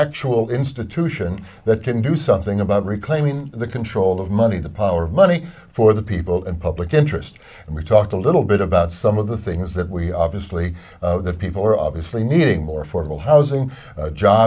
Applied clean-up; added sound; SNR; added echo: none; none; none; none.